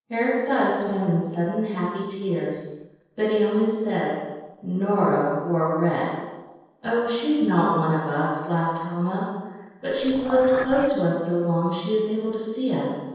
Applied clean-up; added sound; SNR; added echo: neural separator model SepFormer DNS4.